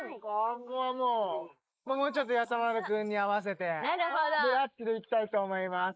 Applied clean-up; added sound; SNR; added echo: neural mask model Resemble Enhance denoiser.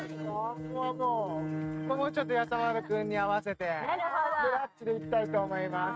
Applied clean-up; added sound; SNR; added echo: neural mask model RNNoise.